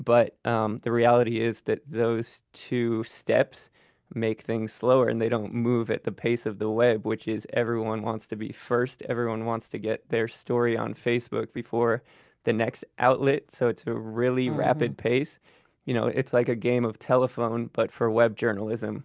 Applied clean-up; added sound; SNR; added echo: none; none; none; none.